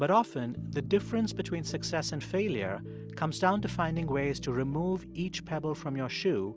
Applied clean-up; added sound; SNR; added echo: none; none; none; none.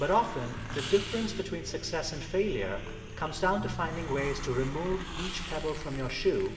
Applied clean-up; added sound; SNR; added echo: none; Hiss; 9 dB; reverberation time 2.8 s.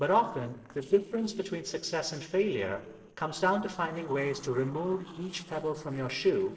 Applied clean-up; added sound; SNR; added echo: neural separator model SepFormer DNS4.